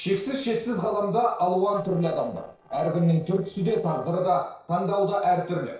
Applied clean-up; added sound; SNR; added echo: neural separator model SepFormer DNS4.